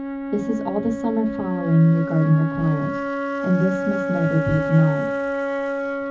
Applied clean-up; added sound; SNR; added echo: none; Wind instrument, woodwind instrument; 4 dB; reverberation time 0.4 s.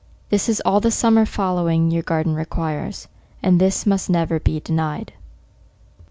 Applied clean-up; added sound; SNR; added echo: none; none; none; none.